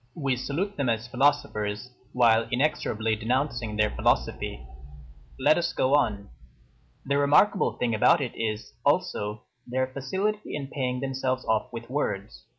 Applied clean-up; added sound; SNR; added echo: none; none; none; none.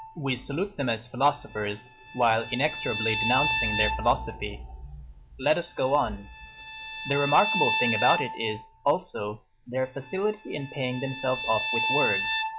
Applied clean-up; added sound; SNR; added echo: none; Bowed string instrument; 4 dB; none.